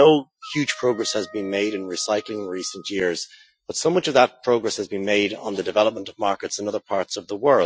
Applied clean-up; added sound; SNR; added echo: classical method Wiener filter.